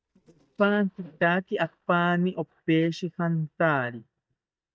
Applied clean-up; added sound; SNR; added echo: neural mask model DeepFilterNet 3.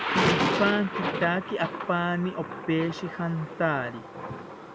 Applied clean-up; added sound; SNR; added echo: none; Thunder; 2 dB; none.